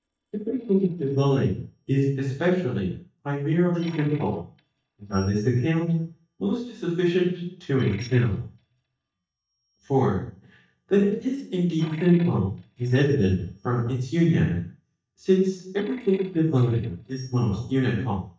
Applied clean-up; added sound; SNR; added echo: neural mask model DeepFilterNet 3.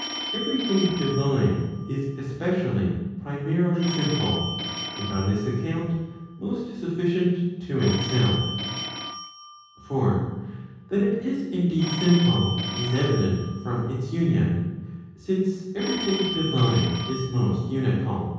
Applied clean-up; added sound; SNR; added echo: none; Telephone; 11 dB; reverberation time 1.3 s.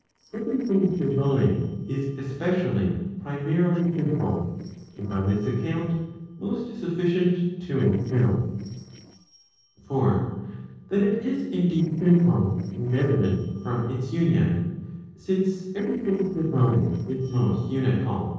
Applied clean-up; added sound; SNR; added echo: neural separator model SepFormer DNS4.